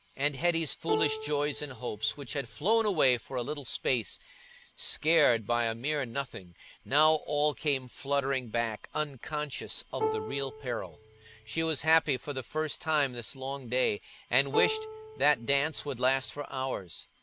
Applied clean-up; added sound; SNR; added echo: none; Plucked string instrument; 6 dB; none.